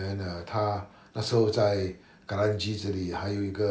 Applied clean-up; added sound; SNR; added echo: none; none; none; none.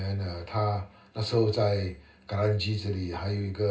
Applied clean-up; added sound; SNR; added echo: none; none; none; reverberation time 0.2 s.